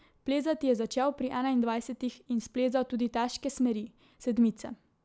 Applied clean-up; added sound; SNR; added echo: none; none; none; none.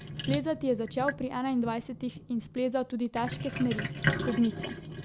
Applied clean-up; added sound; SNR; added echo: none; Sink (filling or washing); 5 dB; none.